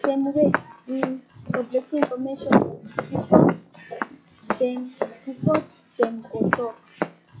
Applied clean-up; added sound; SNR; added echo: classical method log-MMSE.